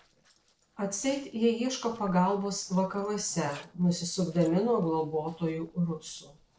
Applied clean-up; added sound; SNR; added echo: neural separator model SepFormer DNS4.